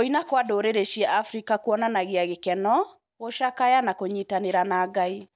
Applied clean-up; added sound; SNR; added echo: none; none; none; none.